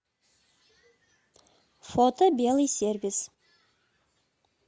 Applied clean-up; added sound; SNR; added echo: none; none; none; none.